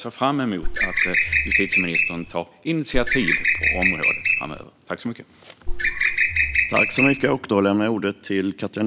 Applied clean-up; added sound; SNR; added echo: none; Bird; -4 dB; none.